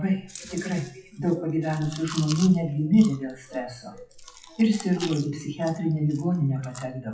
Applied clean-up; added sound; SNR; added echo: classical method WPE with log-MMSE.